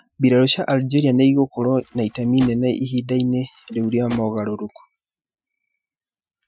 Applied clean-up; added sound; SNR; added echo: classical method Wiener filter.